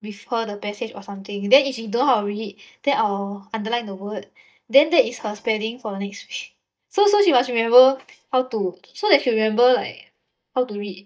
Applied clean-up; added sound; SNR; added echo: neural mask model DeepFilterNet 3.